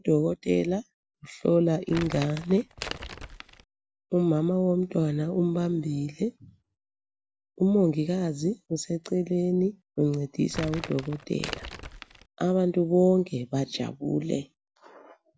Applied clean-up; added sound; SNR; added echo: none; Crumpling, crinkling; 12 dB; none.